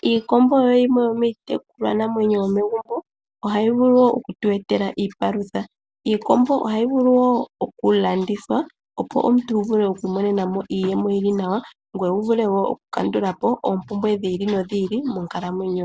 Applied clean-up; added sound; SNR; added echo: none; none; none; none.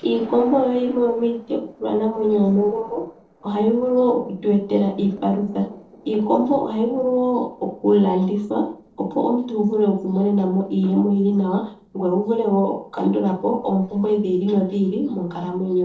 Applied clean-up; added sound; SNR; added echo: neural separator model SepFormer DNS4.